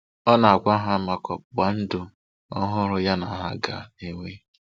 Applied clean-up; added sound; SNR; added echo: none; none; none; none.